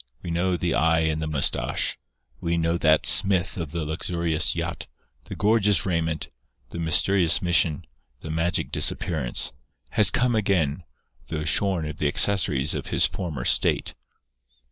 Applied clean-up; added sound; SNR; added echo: neural mask model Resemble Enhance denoiser.